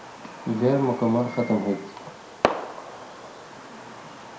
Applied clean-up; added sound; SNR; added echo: none; Fireworks; 6 dB; reverberation time 0.5 s.